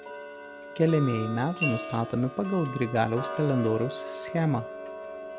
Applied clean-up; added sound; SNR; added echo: none; Coin (dropping) / Glass + Tick-tock; 9 dB; none.